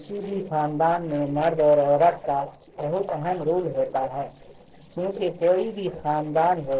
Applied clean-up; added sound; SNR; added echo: neural separator model SepFormer DNS4.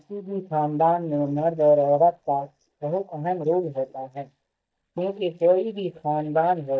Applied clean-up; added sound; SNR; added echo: neural mask model DeepFilterNet 3.